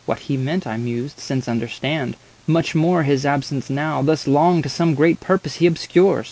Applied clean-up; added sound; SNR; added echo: none; none; none; none.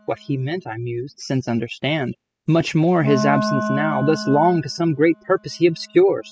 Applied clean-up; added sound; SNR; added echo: classical method spectral subtraction.